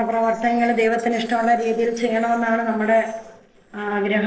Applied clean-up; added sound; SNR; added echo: neural separator model SepFormer DNS4.